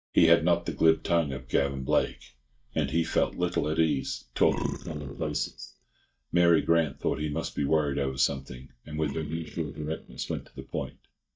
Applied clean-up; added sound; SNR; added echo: neural mask model DeepFilterNet 3.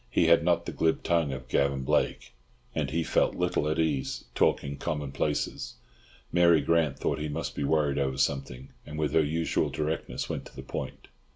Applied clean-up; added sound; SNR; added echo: none; none; none; none.